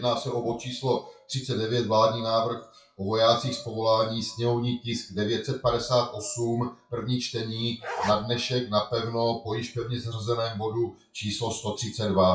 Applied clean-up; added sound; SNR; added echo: classical method WPE with log-MMSE.